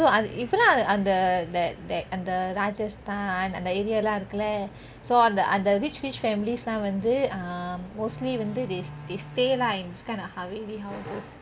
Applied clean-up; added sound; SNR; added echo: none; Bowed string instrument; 15 dB; none.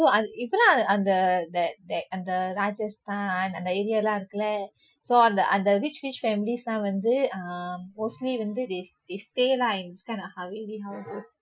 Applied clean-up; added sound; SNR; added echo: classical method Wiener filter.